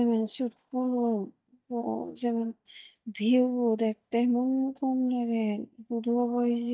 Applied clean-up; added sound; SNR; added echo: neural mask model DeepFilterNet 3.